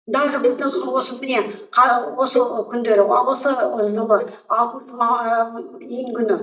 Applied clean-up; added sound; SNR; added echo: neural mask model DeepFilterNet 3.